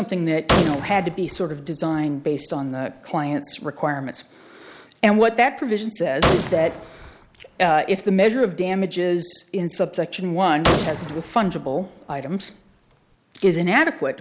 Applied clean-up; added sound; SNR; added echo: none; Gunshot, gunfire; 5 dB; none.